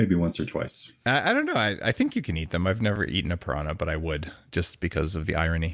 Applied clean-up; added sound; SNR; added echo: none; none; none; none.